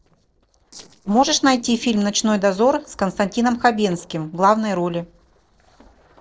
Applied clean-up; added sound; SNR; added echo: neural separator model SepFormer DNS4.